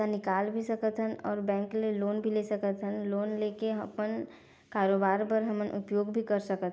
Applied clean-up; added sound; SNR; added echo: none; none; none; none.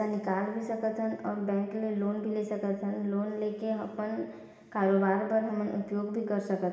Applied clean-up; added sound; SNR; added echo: none; none; none; reverberation time 2.0 s.